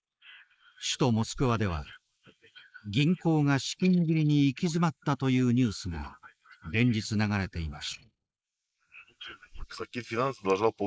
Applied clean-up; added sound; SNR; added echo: neural mask model Resemble Enhance denoiser.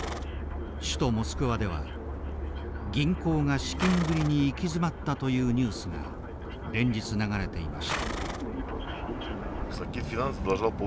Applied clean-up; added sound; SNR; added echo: none; Livestock, farm animals, working animals; 13 dB; none.